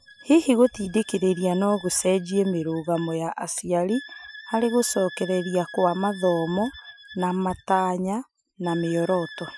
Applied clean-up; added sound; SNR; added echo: classical method Wiener filter.